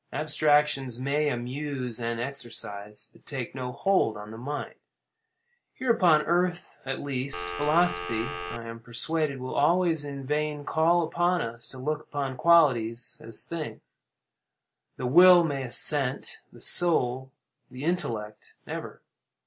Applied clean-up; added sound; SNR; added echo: none; Telephone; 6 dB; none.